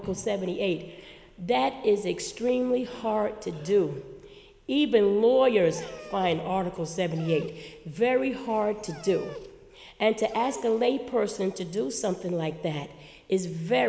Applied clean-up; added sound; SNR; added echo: none; Dog; 20 dB; none.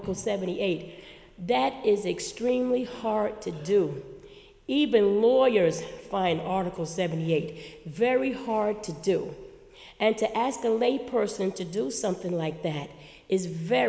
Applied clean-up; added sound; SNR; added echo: none; none; none; none.